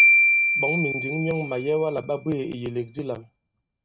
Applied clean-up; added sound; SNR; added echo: neural mask model RNNoise.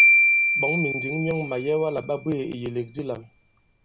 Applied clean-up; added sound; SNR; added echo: none; Marimba, xylophone; -4 dB; none.